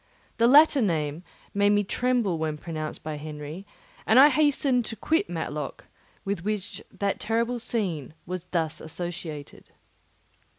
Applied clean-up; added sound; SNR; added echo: none; none; none; none.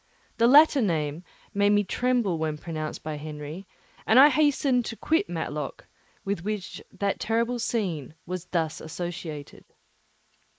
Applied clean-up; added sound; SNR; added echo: neural mask model Resemble Enhance denoiser.